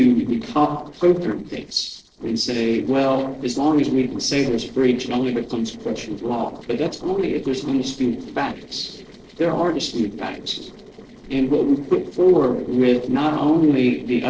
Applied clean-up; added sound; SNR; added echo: neural separator model SepFormer DNS4.